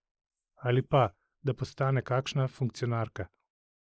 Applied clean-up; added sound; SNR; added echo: neural mask model Resemble Enhance denoiser.